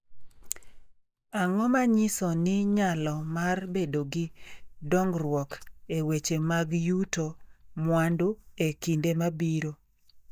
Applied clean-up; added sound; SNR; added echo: neural mask model DeepFilterNet 3.